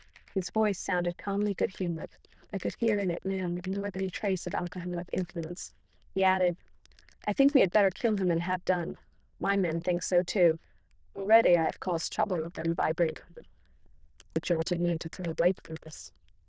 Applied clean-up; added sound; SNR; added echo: neural diffusion model UNIVERSE++.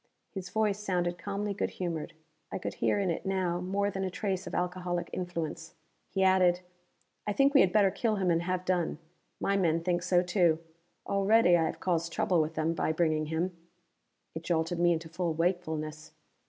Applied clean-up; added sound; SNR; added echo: none; none; none; none.